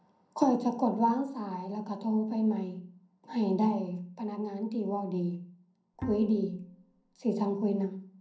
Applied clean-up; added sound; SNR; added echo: none; Bowed string instrument; 12 dB; reverberation time 0.5 s.